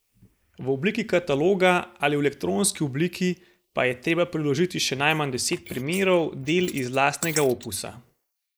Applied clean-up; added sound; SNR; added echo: neural mask model Resemble Enhance denoiser.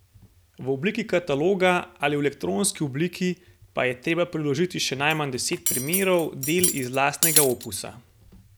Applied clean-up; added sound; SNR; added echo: none; Cutlery, silverware; 3 dB; none.